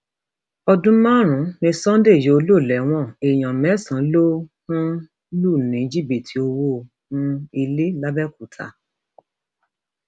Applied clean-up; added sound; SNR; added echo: none; none; none; none.